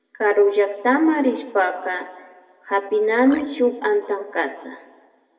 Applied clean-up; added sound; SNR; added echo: none; Marimba, xylophone; 16 dB; reverberation time 1.2 s.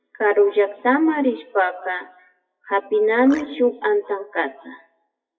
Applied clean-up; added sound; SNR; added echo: classical method WPE with log-MMSE.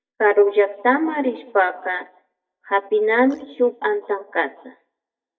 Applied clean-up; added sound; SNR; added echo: neural mask model DeepFilterNet 3.